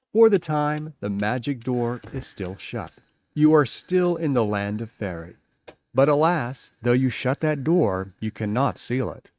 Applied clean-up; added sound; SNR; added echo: neural mask model RNNoise.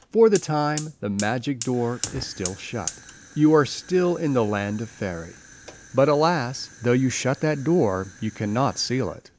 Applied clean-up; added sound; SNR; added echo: none; Fire; 17 dB; none.